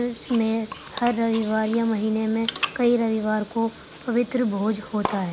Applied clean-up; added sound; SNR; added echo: none; Bathtub (filling or washing) / Water; 13 dB; none.